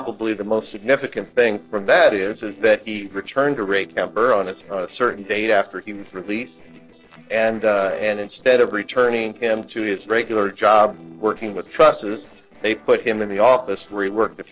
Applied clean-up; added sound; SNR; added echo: neural separator model SepFormer DNS4.